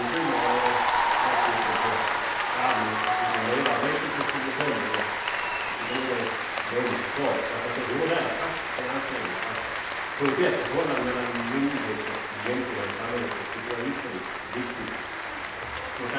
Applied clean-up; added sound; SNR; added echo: none; Applause / Cheering; -2 dB; reverberation time 0.9 s.